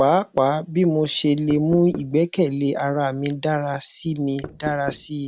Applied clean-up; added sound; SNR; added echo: none; Knock; 14 dB; none.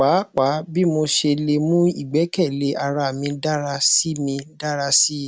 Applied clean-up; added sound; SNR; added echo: none; none; none; none.